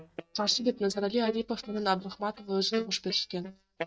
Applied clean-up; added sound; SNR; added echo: neural mask model DeepFilterNet 3.